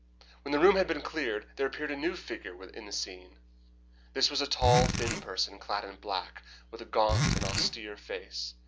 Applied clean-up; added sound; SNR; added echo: none; Zipper (clothing); -1 dB; none.